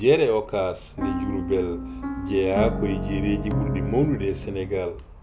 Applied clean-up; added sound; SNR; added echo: none; Piano; 3 dB; none.